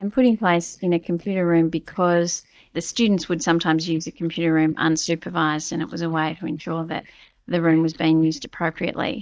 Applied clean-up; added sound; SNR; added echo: neural mask model DeepFilterNet 3.